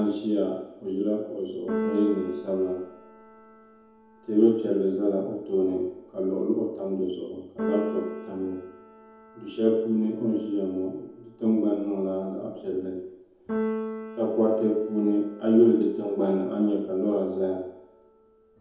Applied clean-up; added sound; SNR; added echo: none; Keyboard (musical); 12 dB; reverberation time 1.0 s.